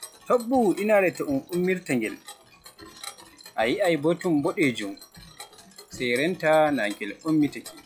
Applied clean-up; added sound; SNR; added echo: classical method log-MMSE.